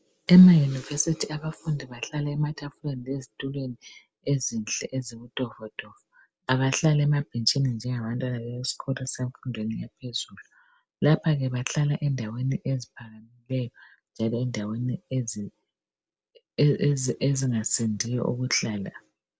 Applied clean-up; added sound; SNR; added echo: none; none; none; none.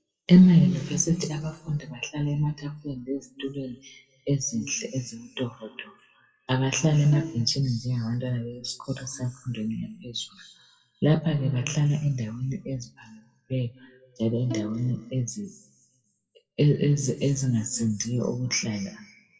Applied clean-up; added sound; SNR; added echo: classical method WPE with log-MMSE.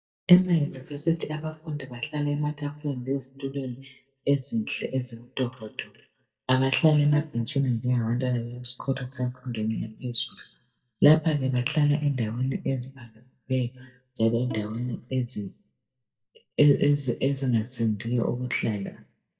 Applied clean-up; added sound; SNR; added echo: neural mask model DeepFilterNet 3.